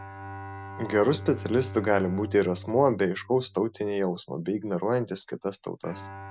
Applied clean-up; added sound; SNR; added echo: none; Bowed string instrument; 14 dB; none.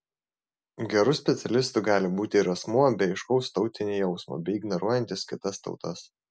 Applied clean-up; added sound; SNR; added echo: none; none; none; none.